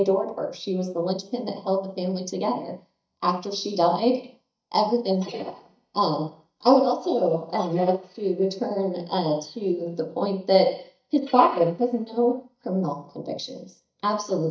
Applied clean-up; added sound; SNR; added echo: neural mask model DeepFilterNet 3.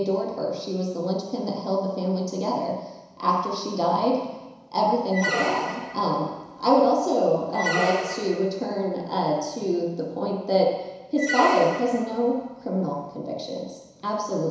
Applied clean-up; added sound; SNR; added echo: none; Squeak; 7 dB; reverberation time 1.0 s.